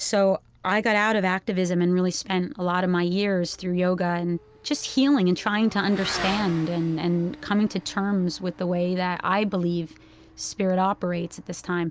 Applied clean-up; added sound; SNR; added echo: none; Motorcycle / Accelerating, revving, vroom; 18 dB; none.